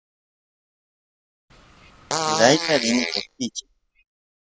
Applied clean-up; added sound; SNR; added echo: classical method spectral subtraction.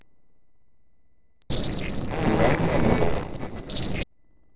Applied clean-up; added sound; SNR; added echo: neural separator model SepFormer DNS4.